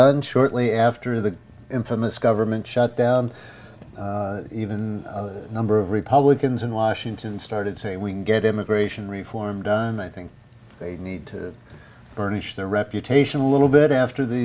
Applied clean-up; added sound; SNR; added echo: none; none; none; none.